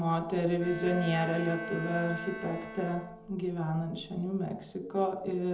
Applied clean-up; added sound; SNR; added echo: none; Bowed string instrument; 10 dB; reverberation time 0.8 s.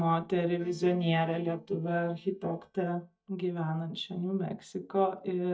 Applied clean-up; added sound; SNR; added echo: neural mask model DeepFilterNet 3.